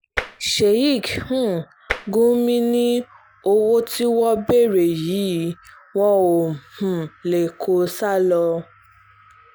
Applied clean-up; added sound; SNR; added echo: none; Tap; 9 dB; none.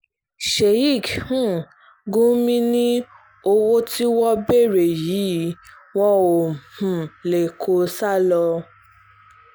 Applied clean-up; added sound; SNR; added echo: none; none; none; none.